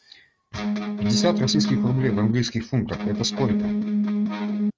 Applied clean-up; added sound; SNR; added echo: neural mask model RNNoise.